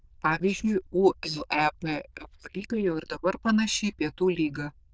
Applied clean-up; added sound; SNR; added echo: neural diffusion model UNIVERSE++.